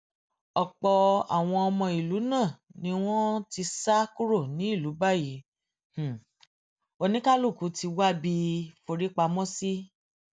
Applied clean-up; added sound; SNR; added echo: none; none; none; none.